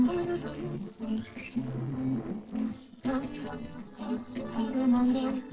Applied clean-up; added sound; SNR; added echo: neural separator model SepFormer DNS4.